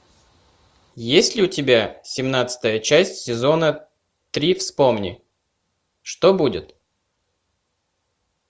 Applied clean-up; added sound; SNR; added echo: none; none; none; none.